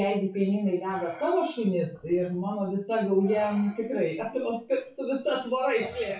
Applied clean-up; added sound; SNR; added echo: classical method WPE with log-MMSE.